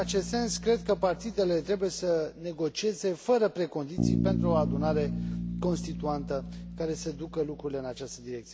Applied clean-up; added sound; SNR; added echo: none; Bass guitar; 4 dB; none.